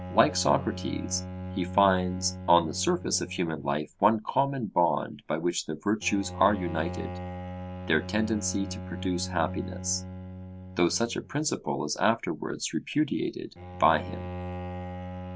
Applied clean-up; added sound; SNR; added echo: none; Bowed string instrument; 10 dB; none.